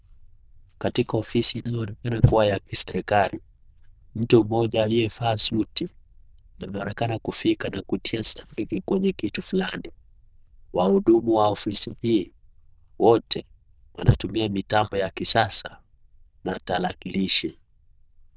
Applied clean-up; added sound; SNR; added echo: neural diffusion model UNIVERSE++.